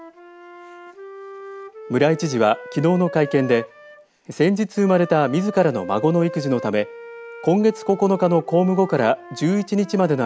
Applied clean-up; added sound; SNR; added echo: none; Wind instrument, woodwind instrument; 16 dB; none.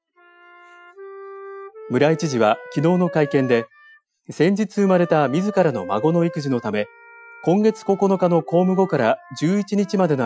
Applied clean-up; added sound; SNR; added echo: classical method Wiener filter.